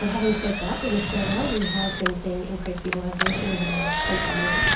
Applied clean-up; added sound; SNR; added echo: none; Engine; 0 dB; reverberation time 0.7 s.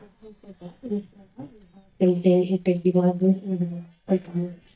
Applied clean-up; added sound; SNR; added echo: neural mask model DeepFilterNet 3.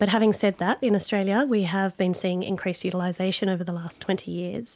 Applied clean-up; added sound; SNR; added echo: none; none; none; none.